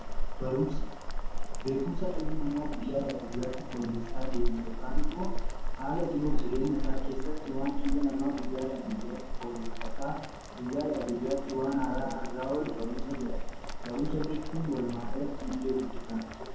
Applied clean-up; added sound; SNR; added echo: none; Boiling; -3 dB; reverberation time 0.9 s.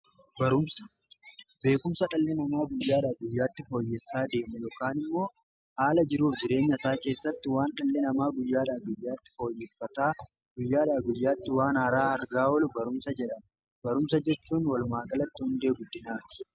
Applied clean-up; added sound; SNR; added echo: none; none; none; none.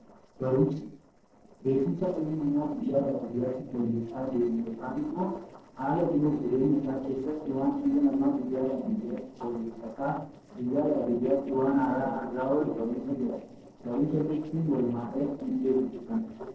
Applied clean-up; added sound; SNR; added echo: neural separator model SepFormer DNS4.